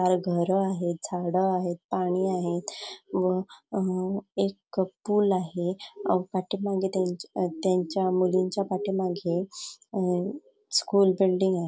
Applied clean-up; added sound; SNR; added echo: none; none; none; none.